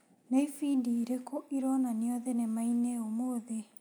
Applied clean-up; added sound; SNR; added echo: none; none; none; none.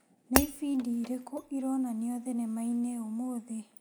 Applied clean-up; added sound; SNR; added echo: none; Shatter; 1 dB; none.